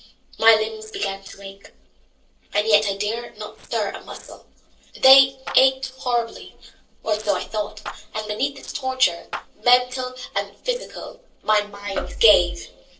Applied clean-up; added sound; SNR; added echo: neural separator model SepFormer DNS4.